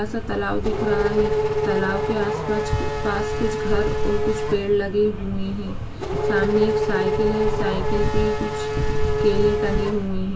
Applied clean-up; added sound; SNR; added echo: none; Race car, auto racing / Accelerating, revving, vroom; 3 dB; reverberation time 0.2 s.